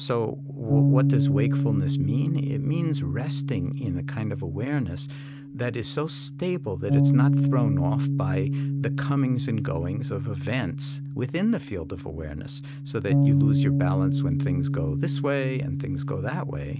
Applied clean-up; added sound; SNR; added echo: none; Bass guitar; -4 dB; none.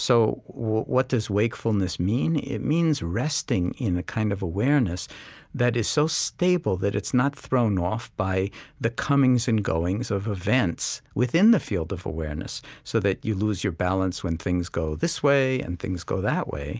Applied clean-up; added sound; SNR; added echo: none; none; none; none.